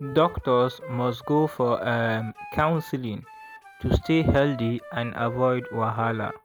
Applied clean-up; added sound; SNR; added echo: none; Wind instrument, woodwind instrument; 16 dB; none.